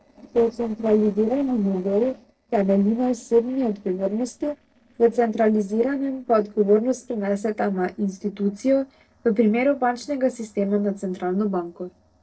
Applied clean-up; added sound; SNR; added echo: neural separator model SepFormer DNS4.